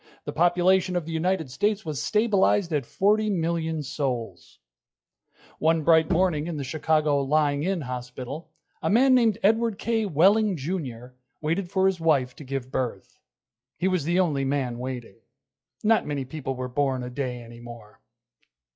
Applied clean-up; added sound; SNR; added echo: classical method log-MMSE.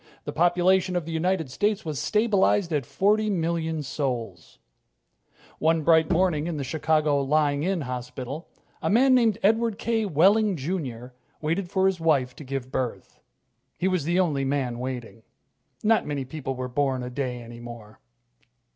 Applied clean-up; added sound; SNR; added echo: none; Bowed string instrument; 9 dB; none.